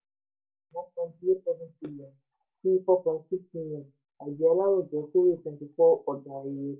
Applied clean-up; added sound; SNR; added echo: none; none; none; reverberation time 0.2 s.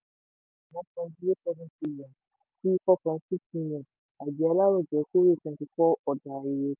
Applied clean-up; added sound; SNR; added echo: none; none; none; none.